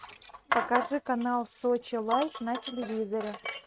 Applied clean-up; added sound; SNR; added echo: neural mask model RNNoise.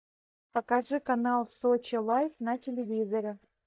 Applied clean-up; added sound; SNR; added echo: neural mask model DeepFilterNet 3.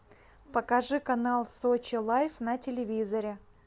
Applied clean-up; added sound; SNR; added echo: none; none; none; none.